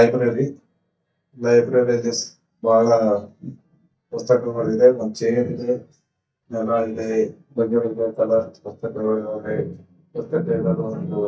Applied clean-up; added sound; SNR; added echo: neural mask model DeepFilterNet 3.